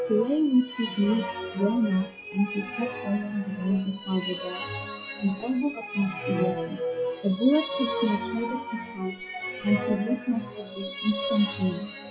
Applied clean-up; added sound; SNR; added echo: classical method log-MMSE.